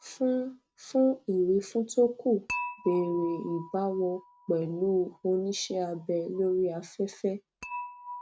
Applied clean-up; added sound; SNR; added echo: neural mask model RNNoise.